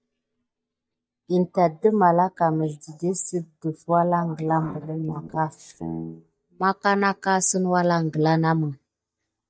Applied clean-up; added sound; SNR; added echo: neural mask model DeepFilterNet 3.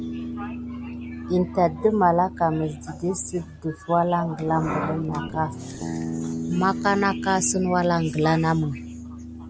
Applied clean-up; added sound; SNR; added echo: none; Guitar; 8 dB; none.